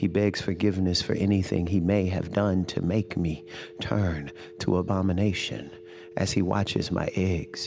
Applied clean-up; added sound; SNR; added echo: none; Telephone; 19 dB; none.